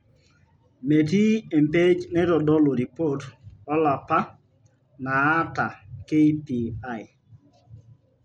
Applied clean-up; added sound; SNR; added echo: none; none; none; none.